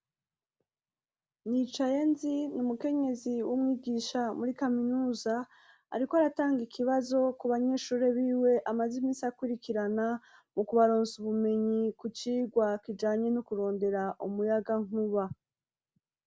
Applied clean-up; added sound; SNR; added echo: none; none; none; none.